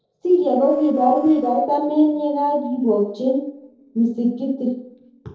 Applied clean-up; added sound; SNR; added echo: neural separator model SepFormer DNS4.